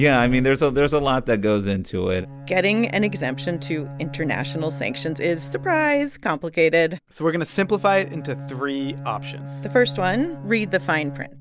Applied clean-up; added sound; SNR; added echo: none; Bowed string instrument; 13 dB; none.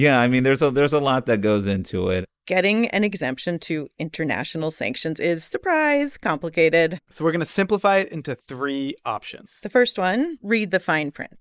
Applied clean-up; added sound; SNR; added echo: neural mask model Resemble Enhance denoiser.